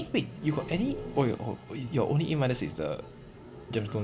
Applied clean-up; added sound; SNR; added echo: none; Toilet flush; 12 dB; none.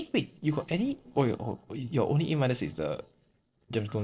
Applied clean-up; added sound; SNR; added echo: neural separator model SepFormer DNS4.